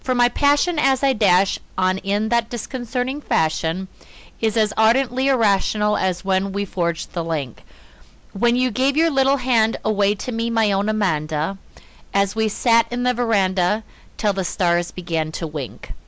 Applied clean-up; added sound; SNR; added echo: none; none; none; none.